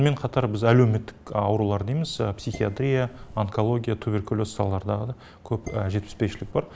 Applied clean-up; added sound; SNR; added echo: none; Dishes, pots, and pans; 18 dB; none.